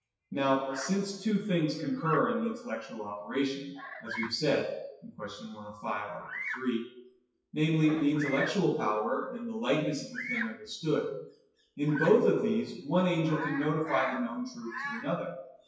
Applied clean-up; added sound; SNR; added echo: classical method WPE with log-MMSE.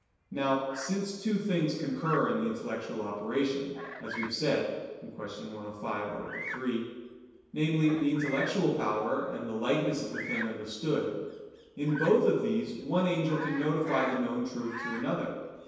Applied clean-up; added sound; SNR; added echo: none; Bird vocalization, bird call, bird song; 14 dB; reverberation time 1.2 s.